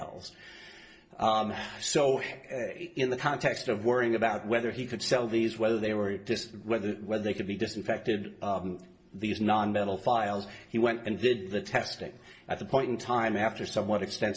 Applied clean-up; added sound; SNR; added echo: none; none; none; reverberation time 0.2 s.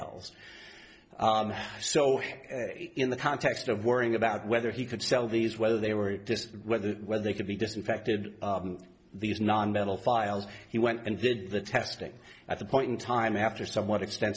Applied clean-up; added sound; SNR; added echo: none; none; none; none.